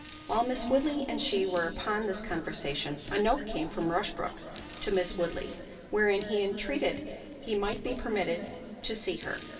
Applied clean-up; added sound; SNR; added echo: none; Car; 18 dB; reverberation time 2.8 s.